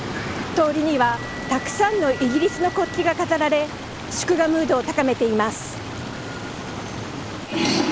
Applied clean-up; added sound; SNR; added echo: none; Bell + Stream; 11 dB; none.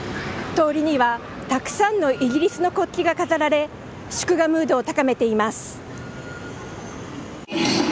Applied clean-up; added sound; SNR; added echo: none; none; none; none.